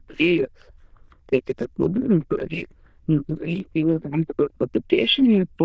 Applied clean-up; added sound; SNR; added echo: neural diffusion model UNIVERSE++.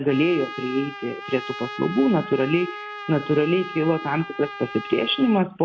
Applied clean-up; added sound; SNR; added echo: none; Trumpet; 12 dB; none.